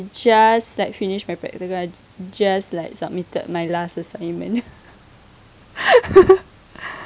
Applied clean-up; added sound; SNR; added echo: none; none; none; none.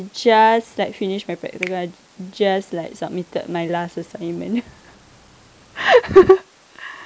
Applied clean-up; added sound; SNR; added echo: neural mask model Resemble Enhance denoiser.